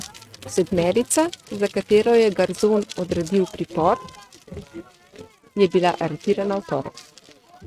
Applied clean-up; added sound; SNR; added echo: neural mask model RNNoise.